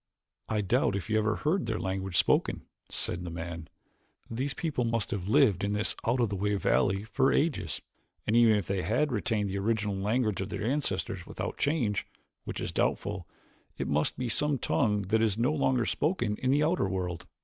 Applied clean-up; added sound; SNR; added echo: none; none; none; none.